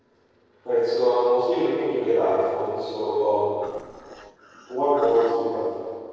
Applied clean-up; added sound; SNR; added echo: neural separator model SepFormer DNS4.